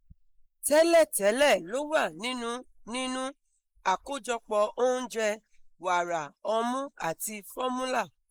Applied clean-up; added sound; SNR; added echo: neural mask model Resemble Enhance denoiser.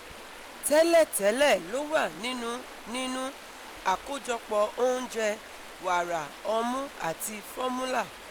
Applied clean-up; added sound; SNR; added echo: none; Stream; 16 dB; none.